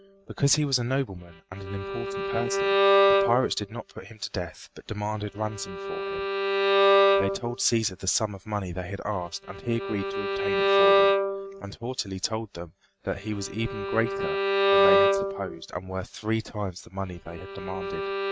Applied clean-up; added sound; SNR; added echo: neural mask model RNNoise.